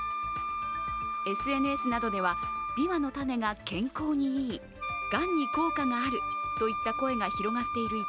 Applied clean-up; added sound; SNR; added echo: none; Wind instrument, woodwind instrument; 2 dB; none.